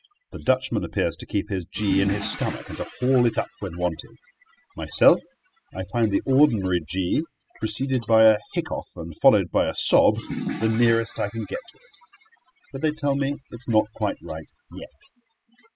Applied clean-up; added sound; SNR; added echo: classical method spectral subtraction.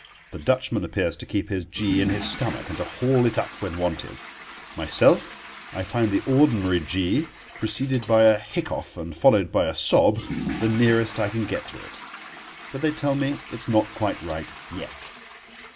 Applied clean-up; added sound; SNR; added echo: none; Toilet flush / Water; 14 dB; none.